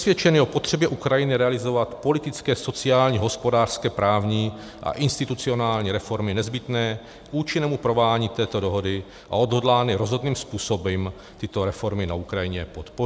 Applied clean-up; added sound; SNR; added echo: none; none; none; none.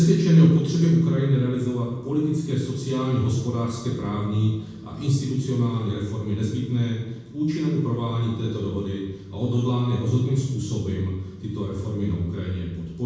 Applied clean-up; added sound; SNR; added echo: none; none; none; reverberation time 1.1 s.